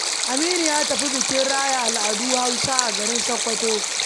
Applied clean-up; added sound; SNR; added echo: none; Stream; -2 dB; none.